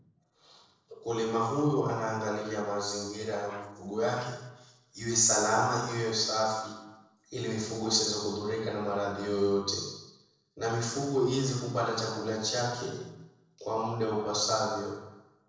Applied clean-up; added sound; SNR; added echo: neural separator model SepFormer DNS4.